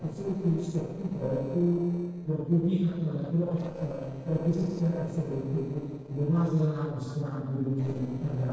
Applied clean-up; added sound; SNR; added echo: neural separator model SepFormer DNS4.